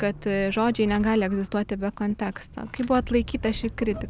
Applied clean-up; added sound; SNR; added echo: none; Squeak / Accelerating, revving, vroom / Vehicle; 13 dB; none.